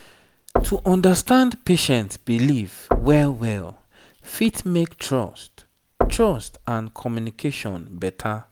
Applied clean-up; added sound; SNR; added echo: none; Knock / Wood; 8 dB; none.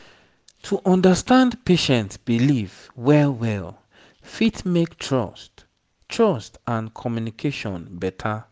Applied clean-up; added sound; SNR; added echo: none; none; none; none.